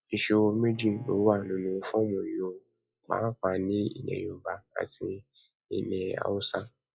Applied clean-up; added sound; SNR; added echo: classical method log-MMSE.